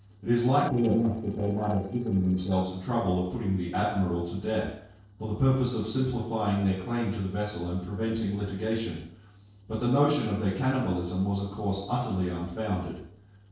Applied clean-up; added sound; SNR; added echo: neural separator model SepFormer DNS4.